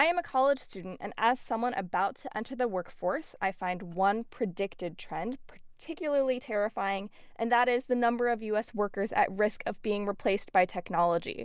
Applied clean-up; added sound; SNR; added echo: none; none; none; none.